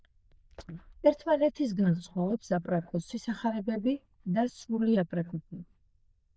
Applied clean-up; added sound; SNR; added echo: neural diffusion model UNIVERSE++.